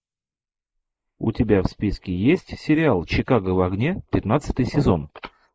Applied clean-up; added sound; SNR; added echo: neural mask model Resemble Enhance denoiser.